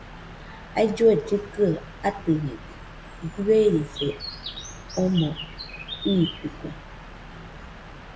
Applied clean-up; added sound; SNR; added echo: none; Bird; 13 dB; none.